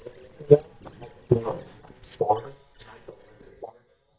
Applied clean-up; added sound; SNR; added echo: neural mask model DeepFilterNet 3.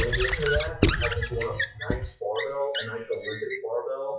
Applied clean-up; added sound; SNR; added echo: classical method WPE with log-MMSE.